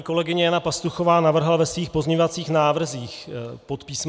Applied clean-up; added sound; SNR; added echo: none; none; none; none.